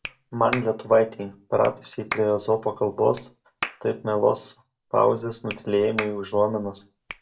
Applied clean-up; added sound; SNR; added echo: none; Clapping; 14 dB; reverberation time 0.2 s.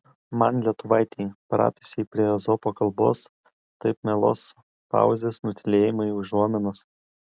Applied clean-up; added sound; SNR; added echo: none; none; none; none.